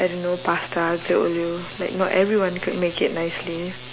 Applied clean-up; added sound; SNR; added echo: none; none; none; none.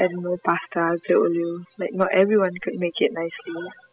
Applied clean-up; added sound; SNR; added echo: classical method spectral subtraction.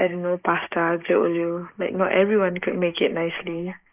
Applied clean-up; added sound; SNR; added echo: neural mask model Resemble Enhance denoiser.